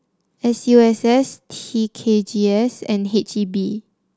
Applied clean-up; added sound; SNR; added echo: none; none; none; none.